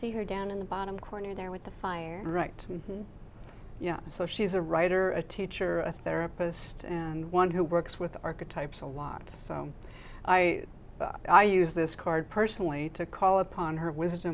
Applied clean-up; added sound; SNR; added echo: none; none; none; none.